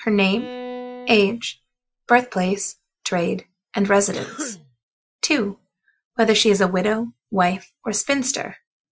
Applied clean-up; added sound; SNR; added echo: classical method Wiener filter.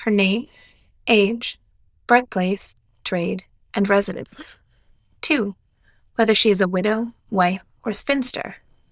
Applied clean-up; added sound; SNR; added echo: neural diffusion model UNIVERSE++.